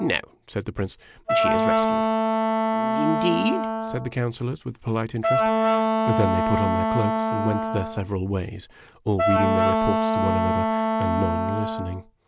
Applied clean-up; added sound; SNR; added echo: none; Wind instrument, woodwind instrument; -4 dB; none.